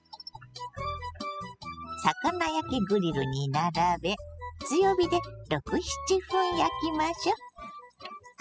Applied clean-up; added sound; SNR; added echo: classical method spectral subtraction.